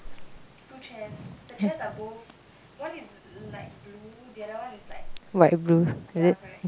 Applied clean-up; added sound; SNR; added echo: none; none; none; none.